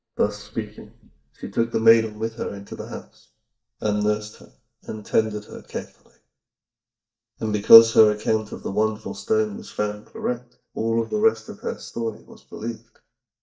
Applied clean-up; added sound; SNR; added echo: neural mask model DeepFilterNet 3.